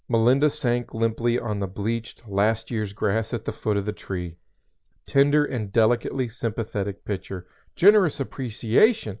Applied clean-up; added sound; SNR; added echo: none; none; none; none.